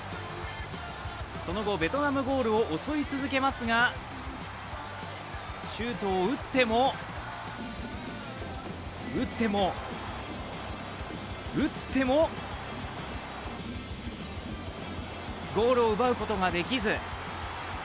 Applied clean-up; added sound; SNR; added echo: none; none; none; none.